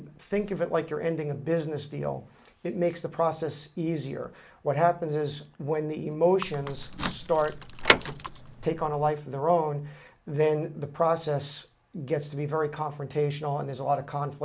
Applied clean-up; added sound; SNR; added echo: none; Door / Car; 2 dB; none.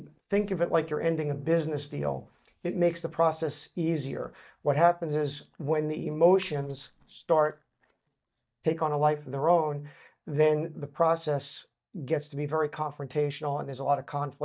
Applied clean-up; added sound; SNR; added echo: neural mask model DeepFilterNet 3.